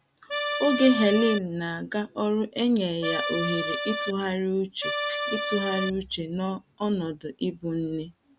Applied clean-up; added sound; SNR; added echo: none; Accordion; 2 dB; none.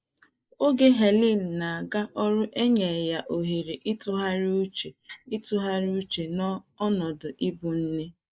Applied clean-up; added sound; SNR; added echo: neural mask model Resemble Enhance denoiser.